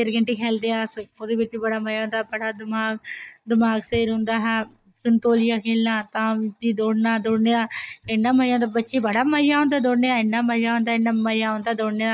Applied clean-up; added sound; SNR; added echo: neural mask model DeepFilterNet 3.